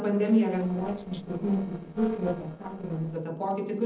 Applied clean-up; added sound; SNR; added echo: neural separator model SepFormer DNS4.